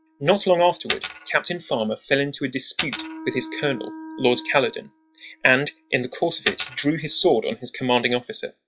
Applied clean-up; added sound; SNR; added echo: classical method log-MMSE.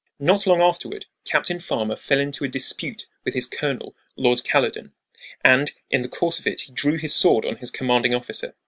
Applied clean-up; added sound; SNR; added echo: none; none; none; none.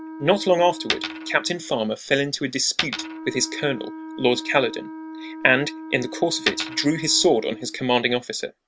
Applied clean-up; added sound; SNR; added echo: none; Wind instrument, woodwind instrument + Coin (dropping); 11 dB; none.